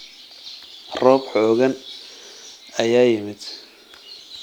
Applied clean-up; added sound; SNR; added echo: none; none; none; none.